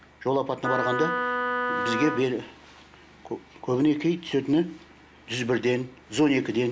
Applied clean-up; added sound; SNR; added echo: none; Wind instrument, woodwind instrument; 2 dB; none.